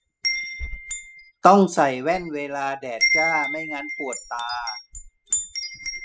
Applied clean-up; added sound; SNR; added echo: classical method spectral subtraction.